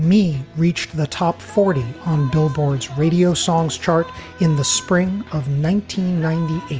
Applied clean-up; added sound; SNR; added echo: none; none; none; none.